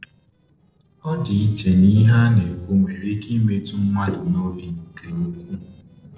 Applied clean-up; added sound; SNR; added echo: neural separator model SepFormer DNS4.